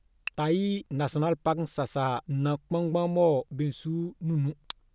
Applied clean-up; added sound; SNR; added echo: none; none; none; none.